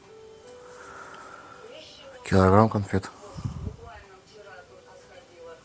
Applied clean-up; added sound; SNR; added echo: none; none; none; none.